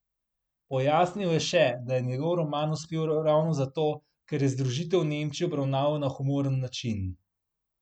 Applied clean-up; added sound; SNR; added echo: none; none; none; none.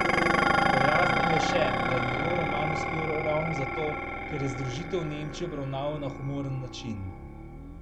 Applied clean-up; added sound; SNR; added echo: none; Dishes, pots, and pans; -4 dB; none.